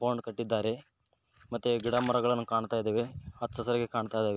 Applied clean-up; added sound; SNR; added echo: none; Splash, splatter; 17 dB; none.